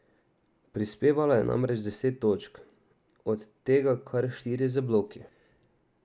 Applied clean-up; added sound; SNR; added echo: none; none; none; none.